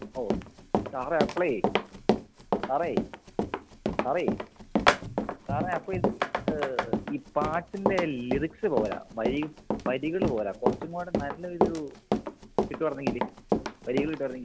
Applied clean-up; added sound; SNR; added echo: none; Run; -2 dB; none.